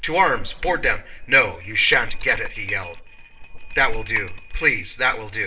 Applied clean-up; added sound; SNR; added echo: neural separator model SepFormer DNS4.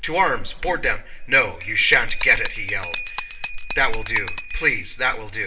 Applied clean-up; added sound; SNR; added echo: none; Bell; 14 dB; reverberation time 0.5 s.